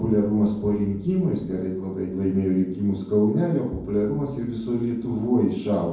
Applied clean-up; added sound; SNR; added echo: none; none; none; reverberation time 0.9 s.